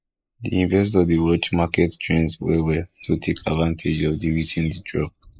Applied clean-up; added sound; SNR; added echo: neural mask model Resemble Enhance denoiser.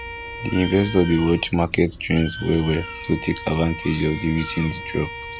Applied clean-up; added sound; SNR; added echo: none; Bowed string instrument + Bird; 12 dB; none.